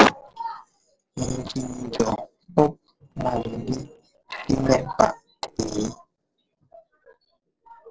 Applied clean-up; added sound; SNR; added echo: neural separator model SepFormer DNS4.